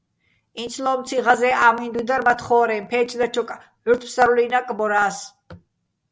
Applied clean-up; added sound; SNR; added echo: none; none; none; none.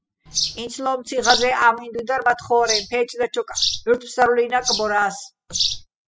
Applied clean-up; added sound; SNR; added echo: classical method spectral subtraction.